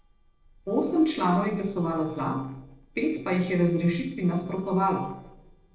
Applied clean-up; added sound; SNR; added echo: neural separator model SepFormer DNS4.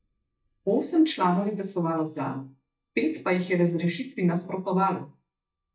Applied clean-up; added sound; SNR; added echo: neural mask model DeepFilterNet 3.